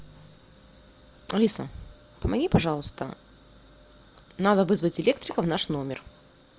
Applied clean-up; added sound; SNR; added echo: none; none; none; none.